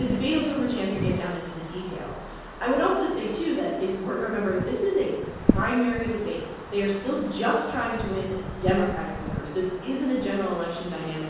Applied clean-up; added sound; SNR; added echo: none; Wind; 6 dB; reverberation time 1.3 s.